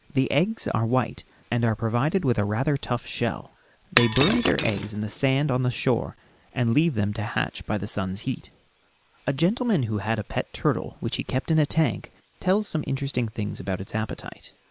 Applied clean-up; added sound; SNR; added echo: none; Shatter; 3 dB; none.